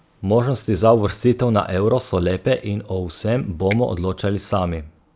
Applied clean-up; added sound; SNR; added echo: none; Finger snapping; 20 dB; none.